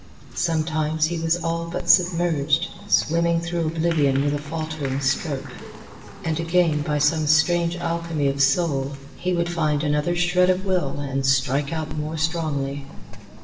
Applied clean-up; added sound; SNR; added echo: none; Applause; 16 dB; reverberation time 0.9 s.